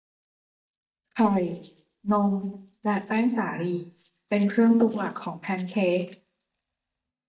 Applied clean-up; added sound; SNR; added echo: neural mask model DeepFilterNet 3.